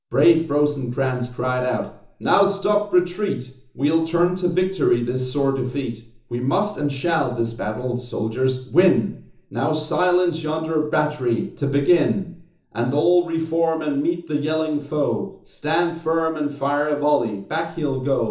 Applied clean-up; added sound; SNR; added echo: none; none; none; reverberation time 0.7 s.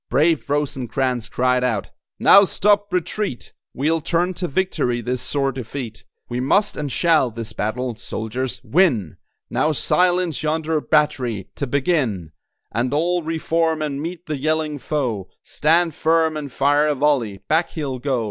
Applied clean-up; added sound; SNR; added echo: none; none; none; none.